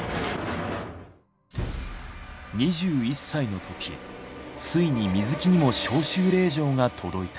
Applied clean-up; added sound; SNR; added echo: none; none; none; none.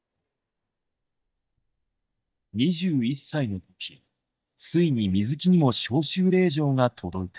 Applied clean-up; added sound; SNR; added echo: neural mask model DeepFilterNet 3.